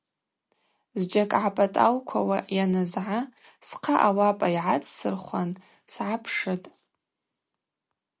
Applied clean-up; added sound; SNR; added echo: none; none; none; none.